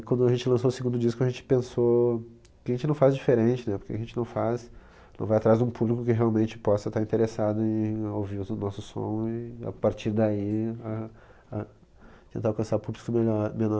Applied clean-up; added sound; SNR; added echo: none; none; none; none.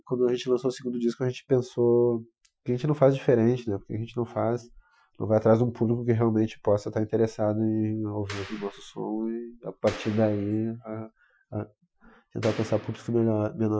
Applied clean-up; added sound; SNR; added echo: classical method Wiener filter.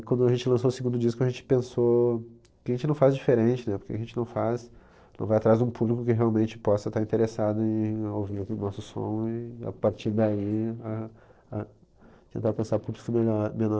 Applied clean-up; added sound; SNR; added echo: neural separator model SepFormer DNS4.